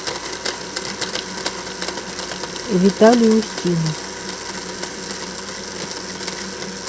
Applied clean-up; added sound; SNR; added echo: none; Domestic sounds, home sounds; 6 dB; none.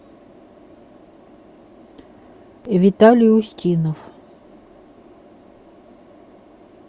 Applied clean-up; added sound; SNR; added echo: none; none; none; none.